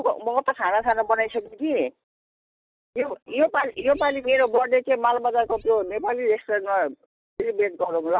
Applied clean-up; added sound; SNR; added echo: neural mask model DeepFilterNet 3.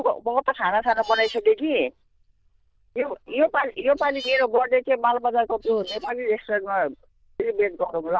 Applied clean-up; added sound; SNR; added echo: neural diffusion model UNIVERSE++.